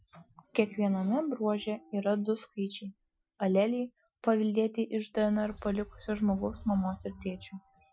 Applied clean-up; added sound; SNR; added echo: classical method Wiener filter.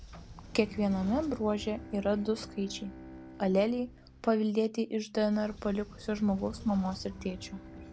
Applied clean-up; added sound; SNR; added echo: none; Sliding door / Train + Bowed string instrument; 15 dB; none.